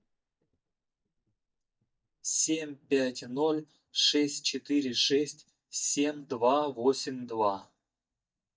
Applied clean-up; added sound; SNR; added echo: neural mask model DeepFilterNet 3.